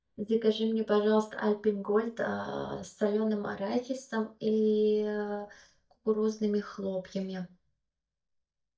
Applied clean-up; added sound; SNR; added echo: neural mask model DeepFilterNet 3.